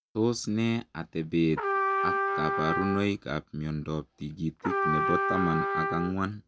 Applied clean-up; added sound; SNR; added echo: none; Trumpet; 0 dB; none.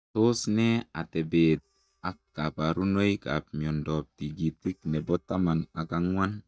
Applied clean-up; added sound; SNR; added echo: neural mask model DeepFilterNet 3.